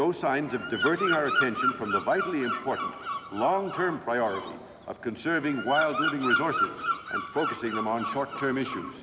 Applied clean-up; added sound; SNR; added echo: none; Bird vocalization, bird call, bird song; 3 dB; none.